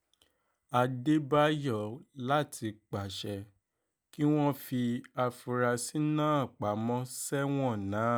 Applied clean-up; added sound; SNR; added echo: none; none; none; none.